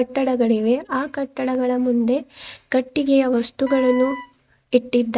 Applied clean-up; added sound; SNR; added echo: none; Wind instrument, woodwind instrument; 14 dB; none.